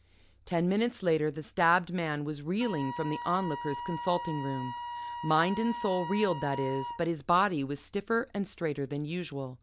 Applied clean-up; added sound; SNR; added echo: none; Wind instrument, woodwind instrument; 11 dB; none.